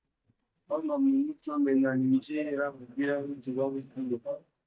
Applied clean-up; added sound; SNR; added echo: neural mask model DeepFilterNet 3.